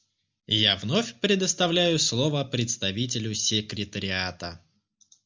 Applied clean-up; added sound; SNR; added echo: none; none; none; none.